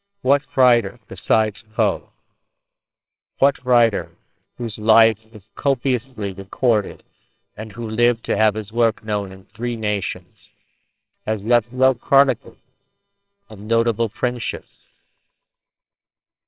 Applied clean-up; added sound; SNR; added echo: neural separator model SepFormer WHAMR!.